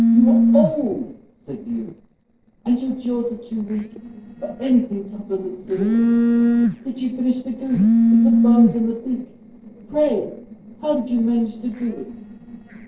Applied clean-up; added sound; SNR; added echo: neural separator model SepFormer DNS4.